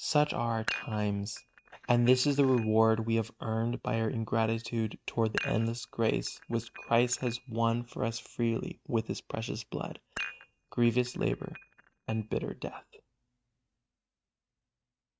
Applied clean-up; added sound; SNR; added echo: neural mask model RNNoise.